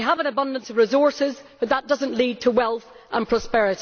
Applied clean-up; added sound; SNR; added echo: none; none; none; none.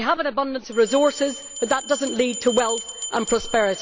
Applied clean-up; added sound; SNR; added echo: none; Bell; 11 dB; none.